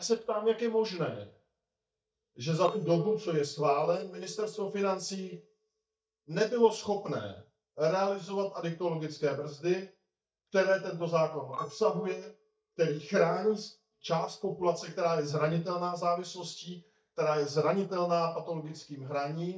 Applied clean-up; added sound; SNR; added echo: neural mask model DeepFilterNet 3.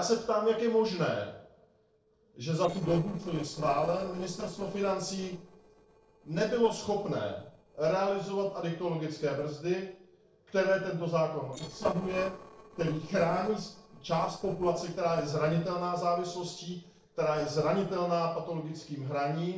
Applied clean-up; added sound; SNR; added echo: neural separator model SepFormer DNS4.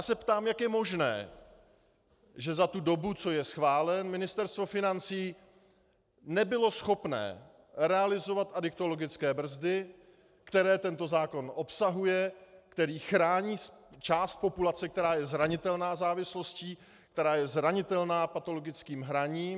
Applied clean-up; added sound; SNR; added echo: none; none; none; none.